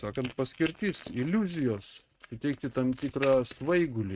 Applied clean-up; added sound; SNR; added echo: neural mask model RNNoise.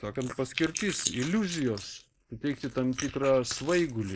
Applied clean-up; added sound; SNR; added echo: neural mask model Resemble Enhance denoiser.